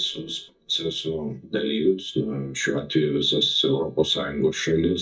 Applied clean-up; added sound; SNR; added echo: neural mask model DeepFilterNet 3.